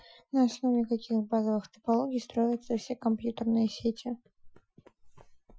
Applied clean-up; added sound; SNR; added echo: classical method Wiener filter.